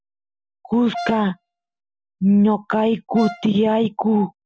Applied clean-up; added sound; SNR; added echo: none; Brass instrument; 13 dB; none.